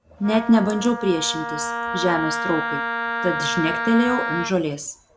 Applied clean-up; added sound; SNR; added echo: none; Wind instrument, woodwind instrument; 4 dB; none.